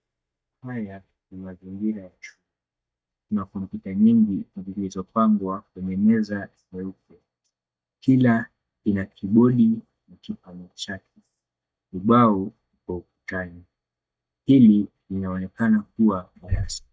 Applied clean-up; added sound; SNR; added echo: neural mask model DeepFilterNet 3.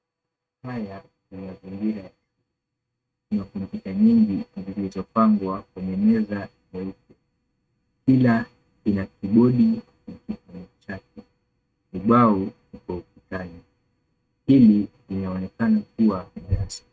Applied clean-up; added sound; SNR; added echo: neural mask model RNNoise.